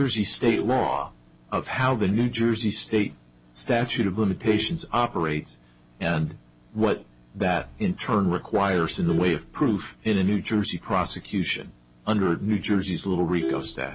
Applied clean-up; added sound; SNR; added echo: none; Vehicle horn, car horn, honking; 13 dB; none.